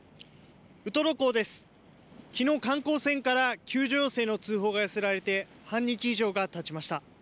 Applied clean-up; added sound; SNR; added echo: none; none; none; none.